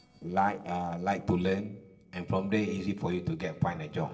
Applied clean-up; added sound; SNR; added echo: neural separator model SepFormer DNS4.